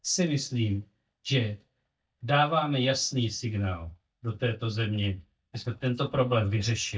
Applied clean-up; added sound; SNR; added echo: neural mask model DeepFilterNet 3.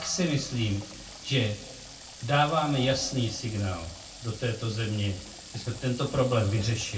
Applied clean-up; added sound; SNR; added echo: none; Water tap, faucet / Water; 17 dB; reverberation time 0.2 s.